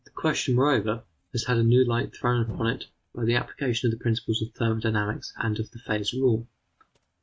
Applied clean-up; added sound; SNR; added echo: neural mask model RNNoise.